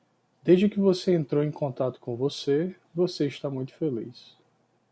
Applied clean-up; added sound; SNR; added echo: none; none; none; none.